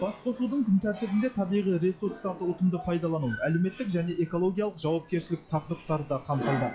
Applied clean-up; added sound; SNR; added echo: classical method log-MMSE.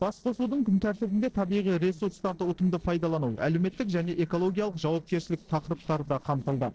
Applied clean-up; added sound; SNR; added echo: neural separator model SepFormer DNS4.